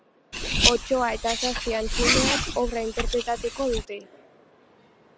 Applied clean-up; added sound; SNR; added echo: none; Car; -3 dB; none.